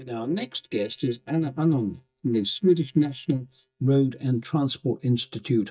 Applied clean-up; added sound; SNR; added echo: neural mask model DeepFilterNet 3.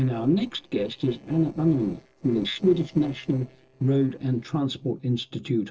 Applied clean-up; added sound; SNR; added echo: neural separator model SepFormer DNS4.